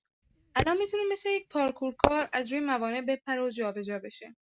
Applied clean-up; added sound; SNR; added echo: neural mask model RNNoise.